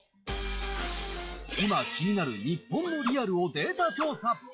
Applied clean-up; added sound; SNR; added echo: classical method log-MMSE.